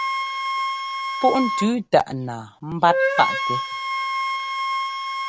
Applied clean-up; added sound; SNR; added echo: none; Wind instrument, woodwind instrument; 1 dB; none.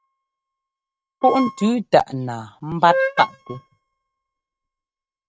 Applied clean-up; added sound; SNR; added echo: neural mask model RNNoise.